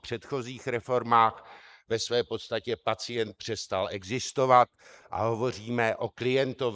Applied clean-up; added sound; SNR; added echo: neural mask model Resemble Enhance denoiser.